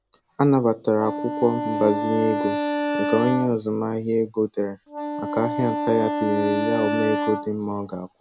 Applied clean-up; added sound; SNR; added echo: none; Wind instrument, woodwind instrument; 4 dB; none.